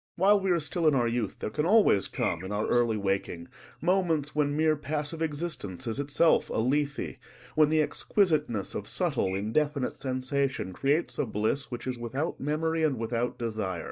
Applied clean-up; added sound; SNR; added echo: neural mask model DeepFilterNet 3.